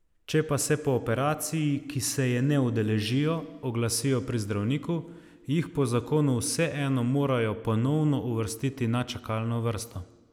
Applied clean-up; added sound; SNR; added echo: none; none; none; none.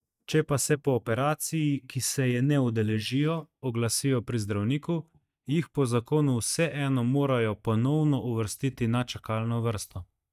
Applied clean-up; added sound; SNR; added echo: neural mask model DeepFilterNet 3.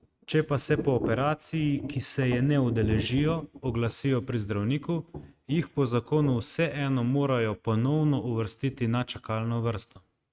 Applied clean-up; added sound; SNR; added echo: neural mask model RNNoise.